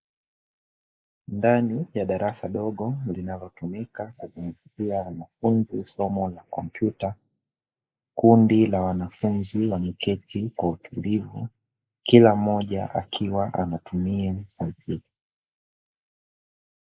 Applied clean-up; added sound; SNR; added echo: neural mask model Resemble Enhance denoiser.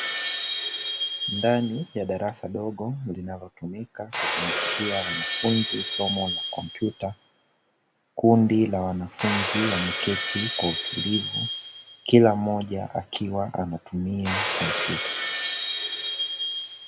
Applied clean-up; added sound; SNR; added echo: none; Shatter; 1 dB; none.